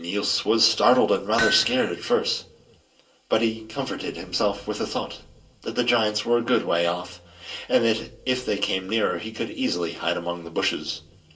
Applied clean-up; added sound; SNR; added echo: none; Hammer; 7 dB; reverberation time 0.2 s.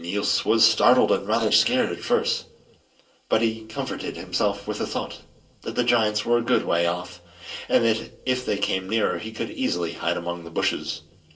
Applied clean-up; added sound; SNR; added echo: neural separator model SepFormer DNS4.